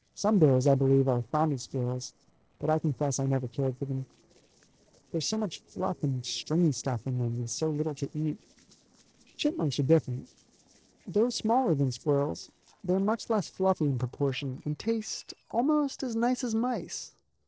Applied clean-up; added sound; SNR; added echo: neural separator model SepFormer DNS4.